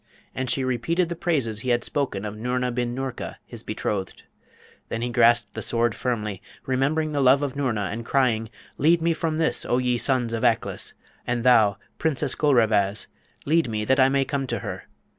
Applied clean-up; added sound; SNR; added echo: none; none; none; none.